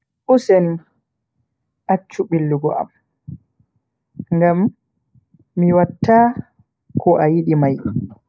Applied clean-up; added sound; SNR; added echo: none; none; none; none.